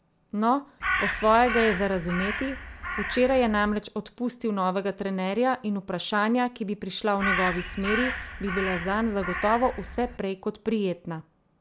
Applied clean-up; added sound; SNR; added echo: none; Crow; 5 dB; none.